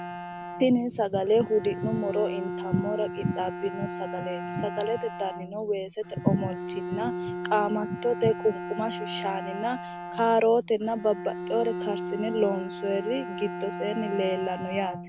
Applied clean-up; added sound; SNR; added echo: none; Bowed string instrument; 7 dB; none.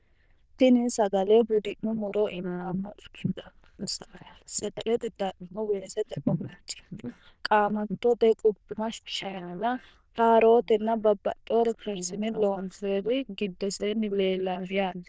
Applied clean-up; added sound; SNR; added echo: neural diffusion model UNIVERSE++.